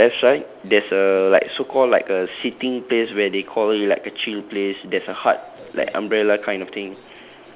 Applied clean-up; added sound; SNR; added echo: none; none; none; none.